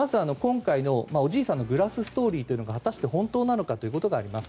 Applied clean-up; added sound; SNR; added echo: none; none; none; none.